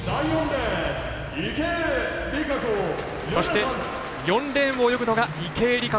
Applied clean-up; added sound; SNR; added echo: none; none; none; none.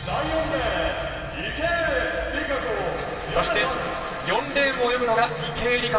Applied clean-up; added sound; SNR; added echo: none; none; none; reverberation time 2.5 s.